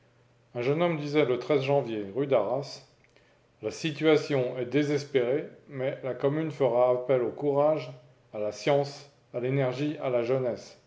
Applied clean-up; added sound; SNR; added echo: none; none; none; none.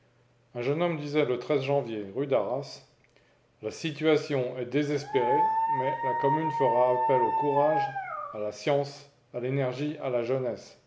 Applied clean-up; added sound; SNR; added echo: none; Dog; -1 dB; none.